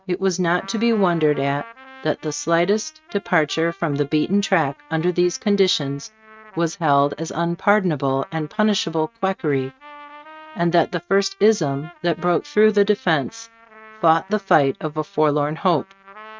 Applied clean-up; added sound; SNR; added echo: neural mask model RNNoise.